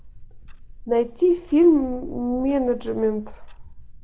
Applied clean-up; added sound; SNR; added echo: none; Clock; 15 dB; none.